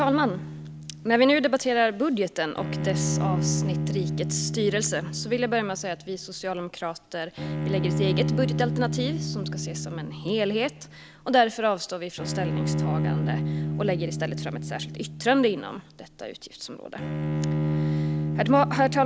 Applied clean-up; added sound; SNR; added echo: none; Bowed string instrument; 2 dB; none.